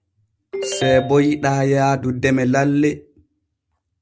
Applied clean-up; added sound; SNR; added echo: none; Ringtone; 9 dB; none.